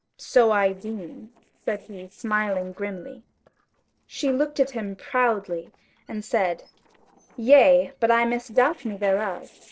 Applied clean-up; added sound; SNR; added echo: neural separator model SepFormer DNS4.